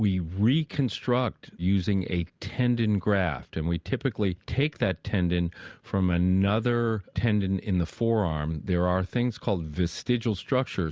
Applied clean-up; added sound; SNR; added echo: none; none; none; none.